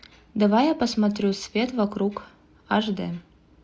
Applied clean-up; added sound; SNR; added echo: none; none; none; none.